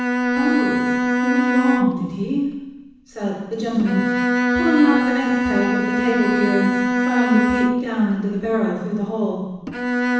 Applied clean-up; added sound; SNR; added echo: none; Bowed string instrument; -1 dB; reverberation time 1.1 s.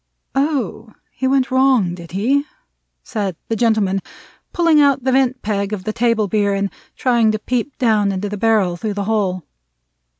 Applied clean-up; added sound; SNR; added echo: none; none; none; none.